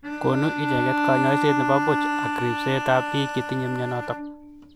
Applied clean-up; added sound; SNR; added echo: none; Bowed string instrument; 1 dB; none.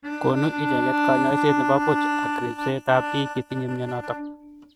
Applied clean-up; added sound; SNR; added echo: neural mask model RNNoise.